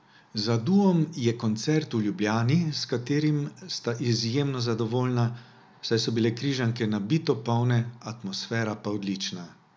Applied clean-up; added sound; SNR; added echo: none; none; none; none.